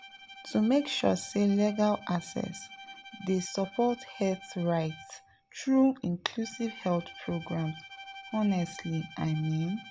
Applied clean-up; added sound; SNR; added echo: none; Bowed string instrument; 18 dB; none.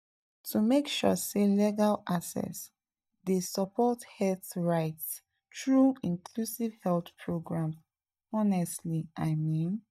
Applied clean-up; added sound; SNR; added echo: neural mask model DeepFilterNet 3.